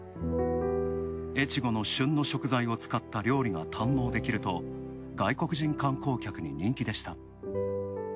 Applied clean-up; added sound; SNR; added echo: none; none; none; none.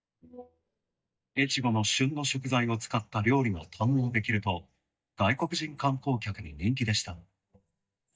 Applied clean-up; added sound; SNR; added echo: neural mask model DeepFilterNet 3.